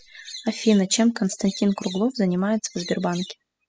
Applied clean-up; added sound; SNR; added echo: classical method spectral subtraction.